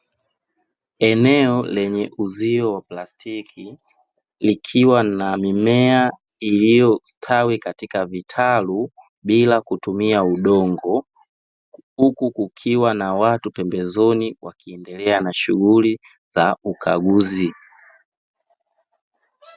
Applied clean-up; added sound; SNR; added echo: none; none; none; none.